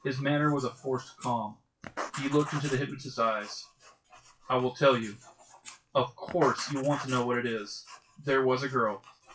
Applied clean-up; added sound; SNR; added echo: classical method WPE with log-MMSE.